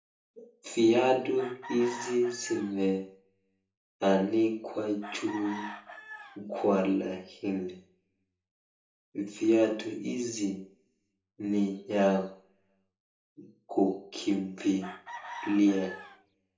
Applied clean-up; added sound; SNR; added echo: none; Chicken, rooster; 15 dB; reverberation time 1.0 s.